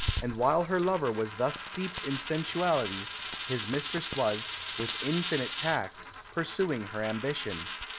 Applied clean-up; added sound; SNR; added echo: none; Coin (dropping) + Rain; 6 dB; none.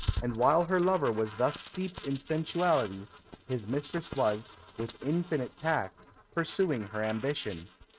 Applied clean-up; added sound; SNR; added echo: neural mask model RNNoise.